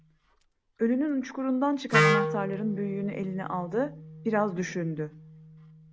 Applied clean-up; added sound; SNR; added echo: none; Wind instrument, woodwind instrument; 2 dB; none.